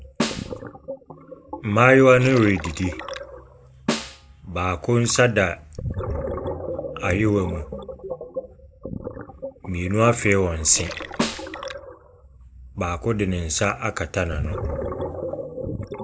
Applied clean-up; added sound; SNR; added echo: none; Gurgling + Snare drum; 8 dB; none.